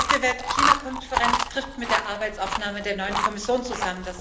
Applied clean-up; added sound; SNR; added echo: none; Chewing, mastication; -2 dB; reverberation time 0.8 s.